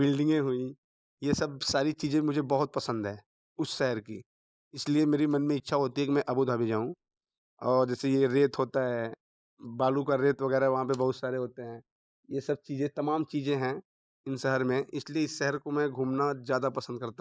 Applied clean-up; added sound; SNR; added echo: neural mask model Resemble Enhance denoiser.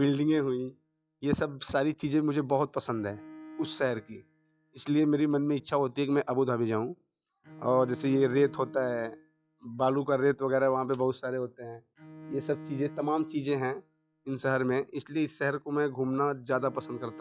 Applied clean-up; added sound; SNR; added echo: classical method log-MMSE.